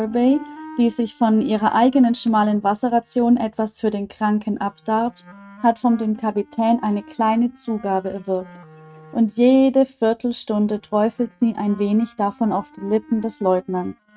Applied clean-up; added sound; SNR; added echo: neural mask model RNNoise.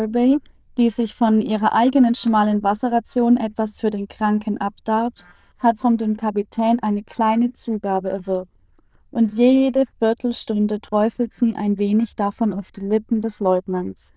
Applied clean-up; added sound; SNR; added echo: neural diffusion model UNIVERSE++.